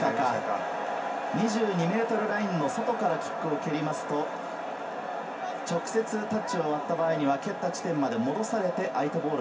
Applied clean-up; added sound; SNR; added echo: none; none; none; reverberation time 0.2 s.